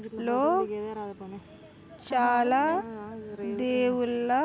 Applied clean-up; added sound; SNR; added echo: none; none; none; none.